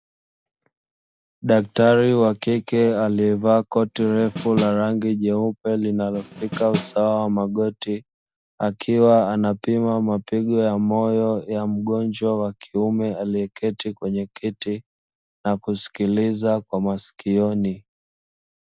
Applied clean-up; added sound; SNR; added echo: none; Snare drum; 9 dB; none.